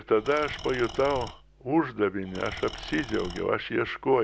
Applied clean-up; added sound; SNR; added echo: none; Engine / Tools; 14 dB; none.